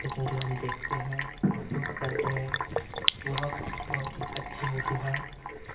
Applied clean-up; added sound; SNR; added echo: none; Sink (filling or washing); 0 dB; reverberation time 1.0 s.